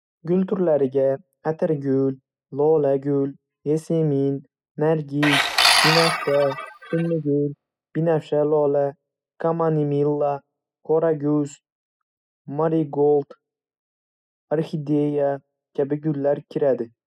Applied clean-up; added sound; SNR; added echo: classical method spectral subtraction.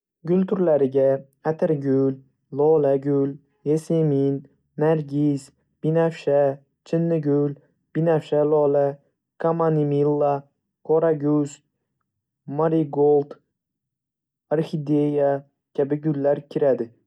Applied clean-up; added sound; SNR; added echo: none; none; none; none.